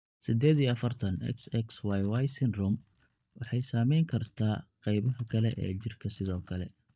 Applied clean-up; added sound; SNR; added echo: neural mask model DeepFilterNet 3.